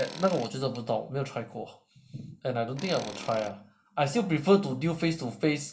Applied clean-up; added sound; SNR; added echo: none; Tools; 19 dB; reverberation time 0.2 s.